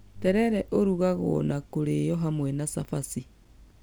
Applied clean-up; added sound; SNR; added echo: none; none; none; none.